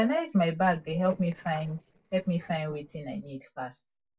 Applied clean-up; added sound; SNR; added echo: neural separator model SepFormer DNS4.